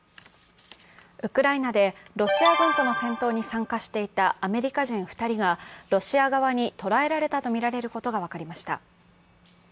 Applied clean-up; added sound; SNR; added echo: none; none; none; none.